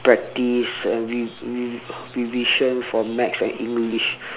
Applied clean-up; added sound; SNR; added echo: none; none; none; none.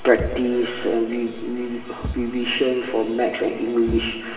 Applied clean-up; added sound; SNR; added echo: none; Thump, thud; 13 dB; reverberation time 2.6 s.